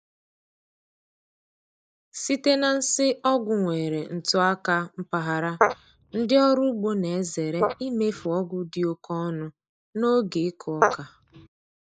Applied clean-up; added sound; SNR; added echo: neural mask model Resemble Enhance denoiser.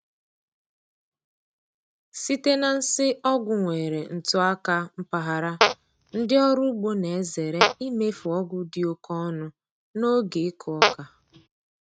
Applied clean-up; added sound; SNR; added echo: neural mask model RNNoise.